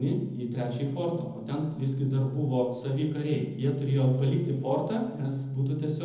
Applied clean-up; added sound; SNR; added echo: none; none; none; reverberation time 1.0 s.